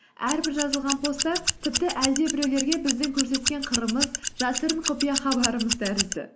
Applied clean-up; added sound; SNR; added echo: none; Scissors; 3 dB; none.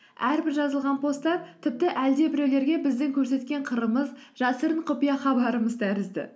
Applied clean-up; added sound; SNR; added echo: none; none; none; none.